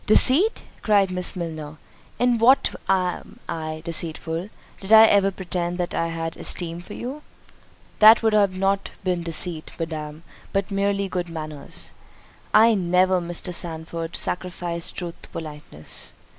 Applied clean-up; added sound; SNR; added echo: none; none; none; none.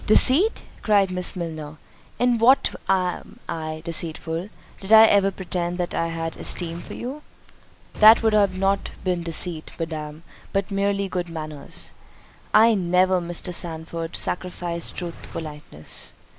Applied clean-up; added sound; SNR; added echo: none; Explosion; 19 dB; none.